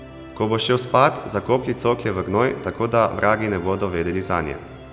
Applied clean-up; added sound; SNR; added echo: none; Musical instrument; 18 dB; none.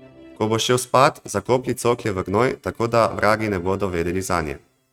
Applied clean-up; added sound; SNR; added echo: neural mask model RNNoise.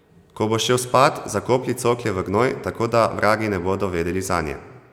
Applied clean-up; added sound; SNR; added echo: none; none; none; none.